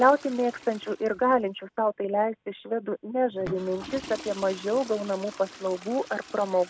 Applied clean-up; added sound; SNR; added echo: none; Toilet flush / Water; 18 dB; none.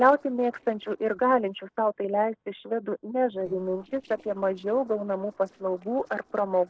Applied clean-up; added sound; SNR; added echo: neural separator model SepFormer DNS4.